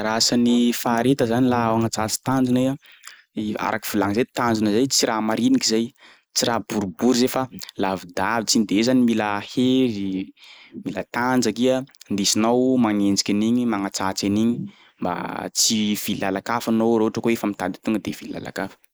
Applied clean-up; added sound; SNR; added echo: neural mask model Resemble Enhance denoiser.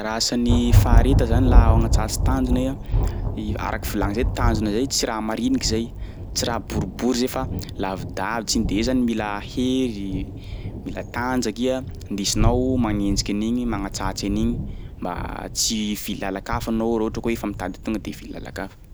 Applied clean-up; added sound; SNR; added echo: none; Thunder; -1 dB; none.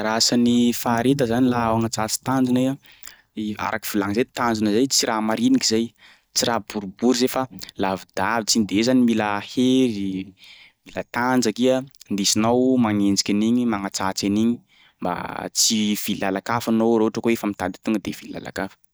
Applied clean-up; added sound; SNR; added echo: neural mask model DeepFilterNet 3.